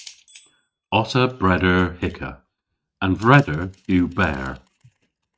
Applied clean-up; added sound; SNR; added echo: neural mask model RNNoise.